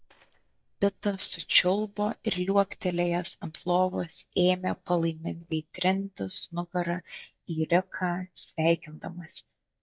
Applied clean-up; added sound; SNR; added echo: neural mask model DeepFilterNet 3.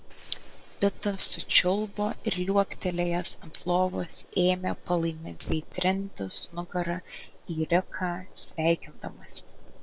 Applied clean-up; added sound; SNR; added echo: neural separator model SepFormer WHAM!.